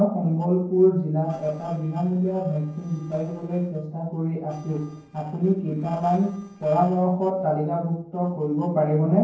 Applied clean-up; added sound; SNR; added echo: neural separator model SepFormer DNS4.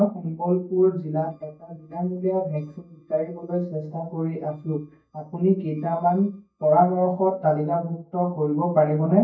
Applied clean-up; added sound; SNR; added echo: neural mask model DeepFilterNet 3.